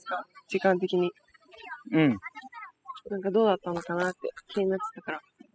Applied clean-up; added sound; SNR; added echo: classical method spectral subtraction.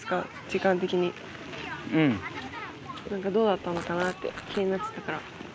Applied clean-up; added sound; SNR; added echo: none; Fart; 13 dB; none.